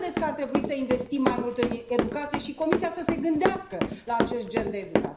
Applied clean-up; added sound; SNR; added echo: none; Run; 0 dB; reverberation time 0.5 s.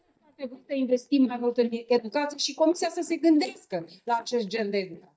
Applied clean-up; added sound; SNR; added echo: neural mask model DeepFilterNet 3.